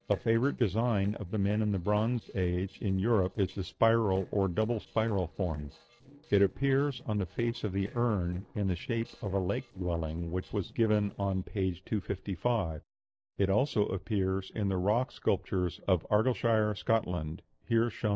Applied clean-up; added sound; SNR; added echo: neural separator model SepFormer DNS4.